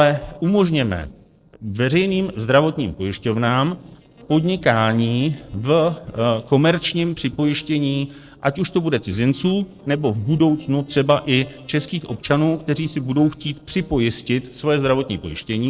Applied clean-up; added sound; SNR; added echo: neural separator model SepFormer DNS4.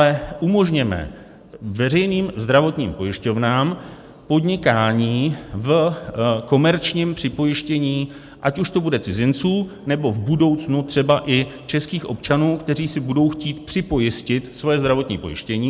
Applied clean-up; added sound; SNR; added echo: none; none; none; none.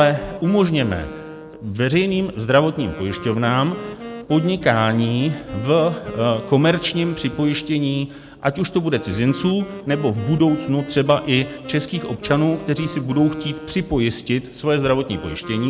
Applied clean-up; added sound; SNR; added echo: none; Wind instrument, woodwind instrument; 15 dB; none.